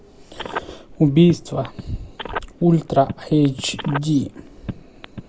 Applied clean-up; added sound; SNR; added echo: none; Telephone; 13 dB; none.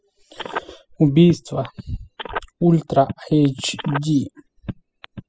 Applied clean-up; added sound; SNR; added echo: classical method spectral subtraction.